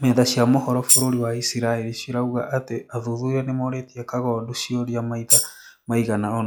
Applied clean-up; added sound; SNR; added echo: classical method log-MMSE.